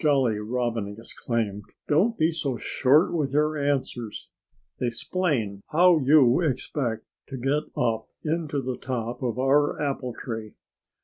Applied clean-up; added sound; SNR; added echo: none; none; none; none.